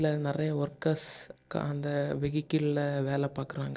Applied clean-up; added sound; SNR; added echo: neural separator model SepFormer DNS4.